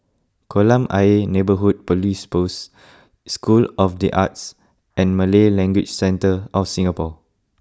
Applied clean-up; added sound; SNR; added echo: none; none; none; none.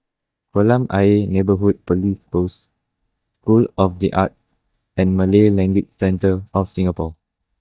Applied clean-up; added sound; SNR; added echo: neural mask model DeepFilterNet 3.